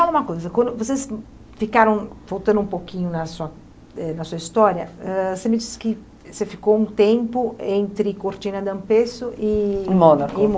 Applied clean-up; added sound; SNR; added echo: none; none; none; none.